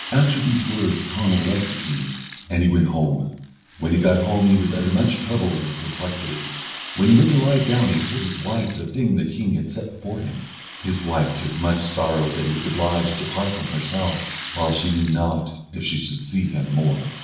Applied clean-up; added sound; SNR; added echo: none; Rattle (instrument); 14 dB; reverberation time 0.6 s.